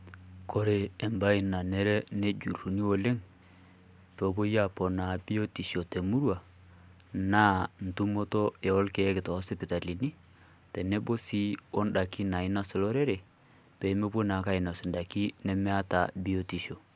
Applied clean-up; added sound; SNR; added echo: none; none; none; none.